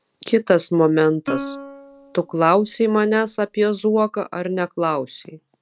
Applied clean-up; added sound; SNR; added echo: none; Plucked string instrument; 14 dB; none.